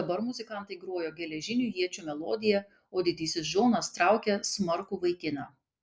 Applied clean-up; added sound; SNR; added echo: none; none; none; none.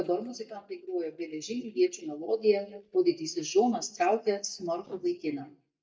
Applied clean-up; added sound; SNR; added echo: neural mask model DeepFilterNet 3.